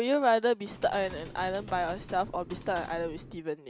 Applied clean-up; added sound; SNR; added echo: none; Typing; 16 dB; none.